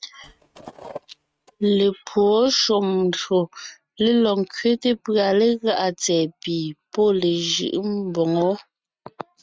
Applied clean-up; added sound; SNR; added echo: neural mask model RNNoise.